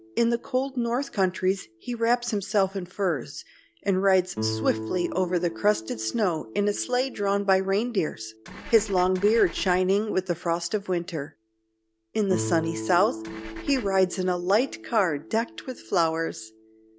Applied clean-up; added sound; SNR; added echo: none; Guitar + Engine / Car; 13 dB; none.